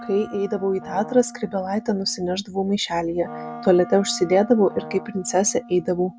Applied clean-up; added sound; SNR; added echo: none; Wind instrument, woodwind instrument + Brass instrument; 16 dB; none.